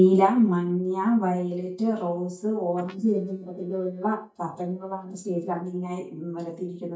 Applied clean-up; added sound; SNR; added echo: neural mask model DeepFilterNet 3.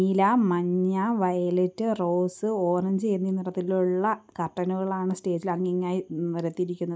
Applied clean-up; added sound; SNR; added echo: none; none; none; none.